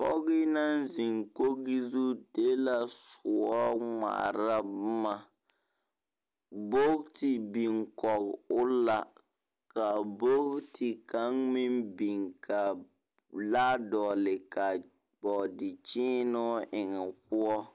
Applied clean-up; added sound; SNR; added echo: none; none; none; none.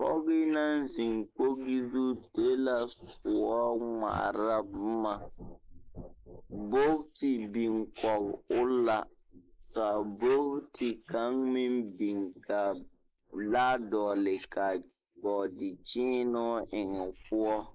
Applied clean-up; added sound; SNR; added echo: neural mask model Resemble Enhance denoiser.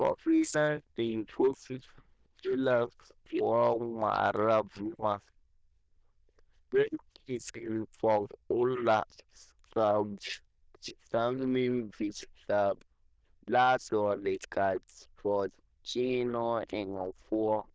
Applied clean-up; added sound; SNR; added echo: neural diffusion model UNIVERSE++.